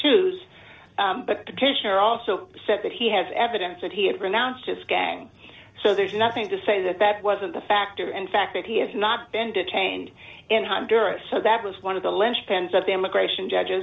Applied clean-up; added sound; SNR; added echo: none; none; none; none.